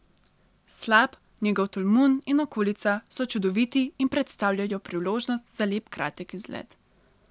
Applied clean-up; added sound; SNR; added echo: none; none; none; none.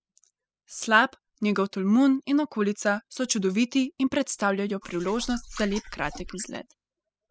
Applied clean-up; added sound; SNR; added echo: classical method spectral subtraction.